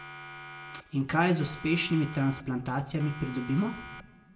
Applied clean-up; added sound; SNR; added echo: none; Siren; 15 dB; reverberation time 0.6 s.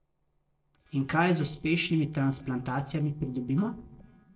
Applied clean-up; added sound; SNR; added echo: neural separator model SepFormer DNS4.